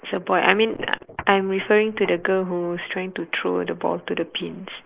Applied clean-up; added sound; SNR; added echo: neural mask model Resemble Enhance denoiser.